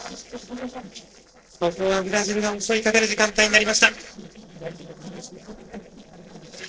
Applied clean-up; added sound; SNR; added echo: neural separator model SepFormer DNS4.